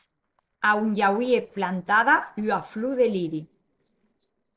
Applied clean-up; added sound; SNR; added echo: neural separator model SepFormer DNS4.